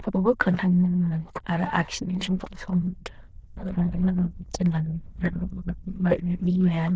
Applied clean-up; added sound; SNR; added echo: neural diffusion model UNIVERSE++.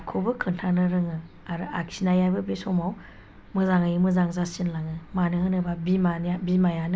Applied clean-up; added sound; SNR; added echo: none; none; none; none.